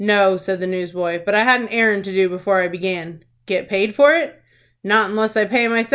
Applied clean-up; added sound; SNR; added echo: none; none; none; none.